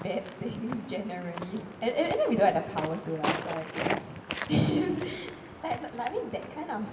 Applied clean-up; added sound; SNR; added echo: none; Walk, footsteps; 7 dB; reverberation time 1.4 s.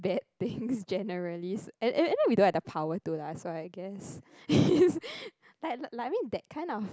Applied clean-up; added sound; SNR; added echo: none; none; none; none.